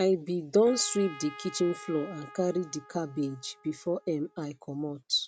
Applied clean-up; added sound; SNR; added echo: none; Trumpet; 19 dB; none.